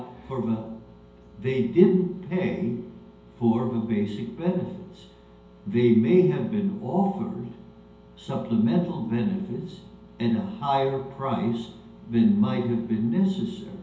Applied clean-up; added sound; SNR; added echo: none; none; none; reverberation time 2.2 s.